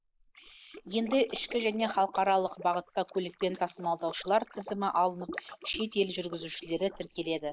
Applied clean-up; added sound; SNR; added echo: neural mask model Resemble Enhance denoiser.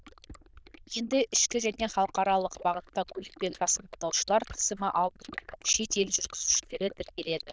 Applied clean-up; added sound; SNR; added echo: neural diffusion model UNIVERSE++.